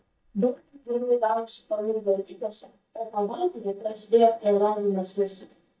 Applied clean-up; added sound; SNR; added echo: neural mask model DeepFilterNet 3.